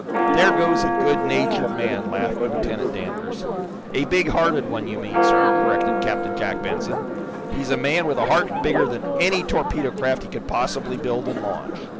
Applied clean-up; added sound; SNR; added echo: none; Church bell; -1 dB; none.